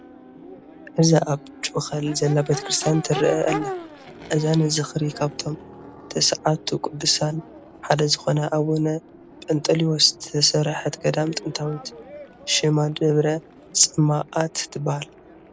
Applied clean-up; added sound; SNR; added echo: none; Crowd / Race car, auto racing / Accelerating, revving, vroom; 15 dB; none.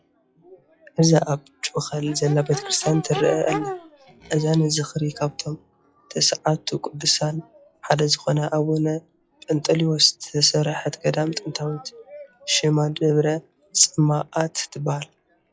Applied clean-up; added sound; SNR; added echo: classical method log-MMSE.